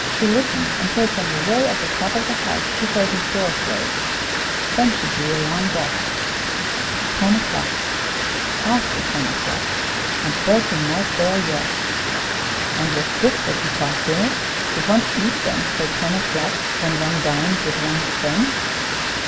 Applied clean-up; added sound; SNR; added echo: none; Water; -2 dB; reverberation time 0.4 s.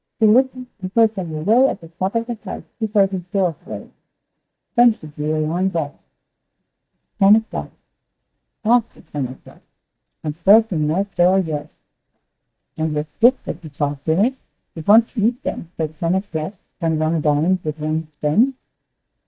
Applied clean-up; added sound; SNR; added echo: neural mask model DeepFilterNet 3.